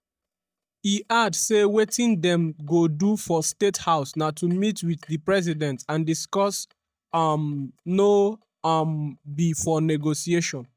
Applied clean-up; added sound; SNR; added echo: neural mask model DeepFilterNet 3.